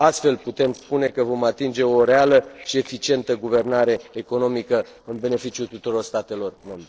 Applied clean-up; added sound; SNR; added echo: neural separator model SepFormer DNS4.